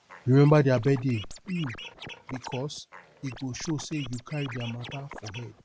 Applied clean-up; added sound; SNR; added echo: none; Scratching (performance technique); 16 dB; none.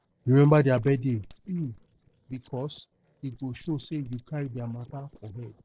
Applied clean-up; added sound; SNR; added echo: neural separator model SepFormer DNS4.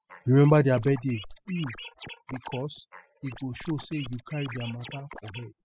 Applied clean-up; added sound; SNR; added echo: classical method spectral subtraction.